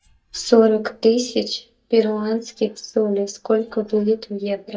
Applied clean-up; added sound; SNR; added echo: neural mask model DeepFilterNet 3.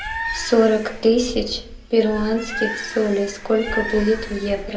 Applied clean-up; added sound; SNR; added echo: none; Bird; 10 dB; reverberation time 0.2 s.